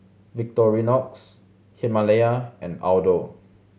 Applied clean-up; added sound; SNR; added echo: none; none; none; none.